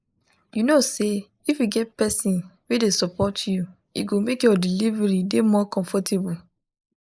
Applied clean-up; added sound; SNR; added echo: neural mask model Resemble Enhance denoiser.